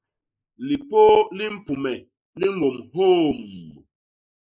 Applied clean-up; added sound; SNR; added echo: neural mask model Resemble Enhance denoiser.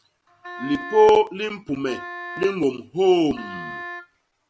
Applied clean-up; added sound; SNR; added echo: none; Wind instrument, woodwind instrument; 15 dB; none.